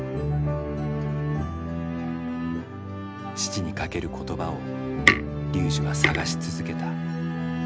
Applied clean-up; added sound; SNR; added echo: none; Tick; -1 dB; none.